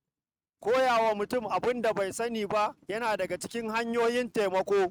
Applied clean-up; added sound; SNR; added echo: neural mask model RNNoise.